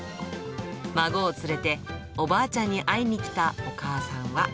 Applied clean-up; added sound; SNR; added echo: none; none; none; none.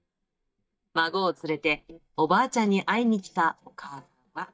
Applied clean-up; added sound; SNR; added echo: neural mask model DeepFilterNet 3.